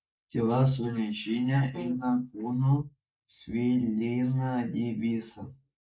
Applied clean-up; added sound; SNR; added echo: neural mask model Resemble Enhance denoiser.